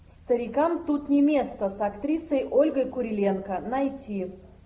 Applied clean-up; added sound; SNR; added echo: none; none; none; none.